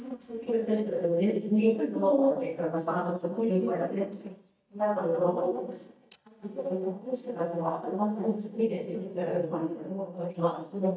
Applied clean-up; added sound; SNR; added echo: neural mask model DeepFilterNet 3.